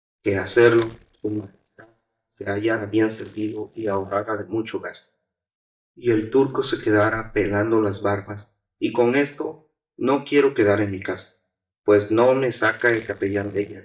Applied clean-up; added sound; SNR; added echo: neural mask model DeepFilterNet 3.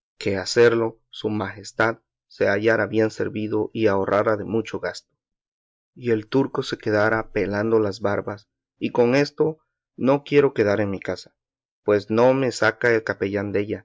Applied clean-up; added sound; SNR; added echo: none; none; none; none.